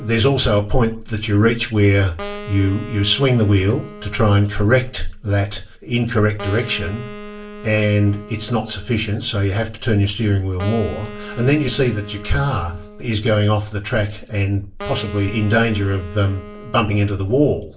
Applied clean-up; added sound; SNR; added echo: none; Wind instrument, woodwind instrument; 17 dB; reverberation time 0.3 s.